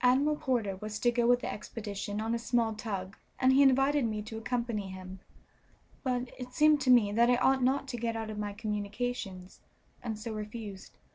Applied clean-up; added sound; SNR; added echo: none; none; none; none.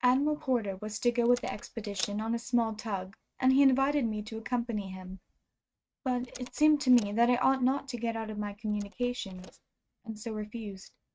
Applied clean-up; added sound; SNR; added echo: neural mask model RNNoise.